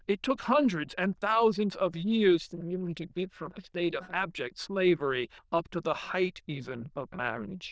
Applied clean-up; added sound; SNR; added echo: neural diffusion model UNIVERSE++.